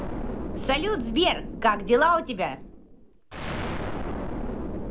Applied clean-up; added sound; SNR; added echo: none; Explosion; 5 dB; none.